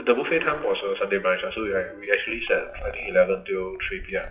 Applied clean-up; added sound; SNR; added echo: classical method WPE with log-MMSE.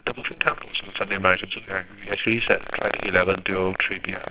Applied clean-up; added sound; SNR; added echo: neural separator model SepFormer WHAMR!.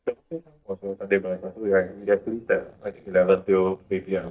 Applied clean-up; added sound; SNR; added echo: neural mask model DeepFilterNet 3.